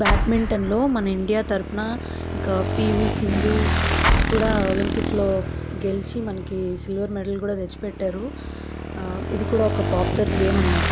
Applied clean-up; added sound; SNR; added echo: none; Explosion + Motorcycle / Engine; 0 dB; none.